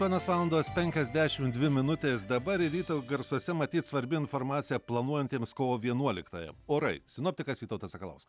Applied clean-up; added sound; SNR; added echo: none; none; none; none.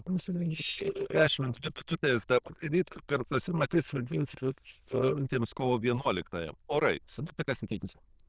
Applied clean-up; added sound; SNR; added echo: neural diffusion model UNIVERSE++.